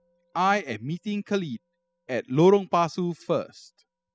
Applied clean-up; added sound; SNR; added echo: classical method spectral subtraction.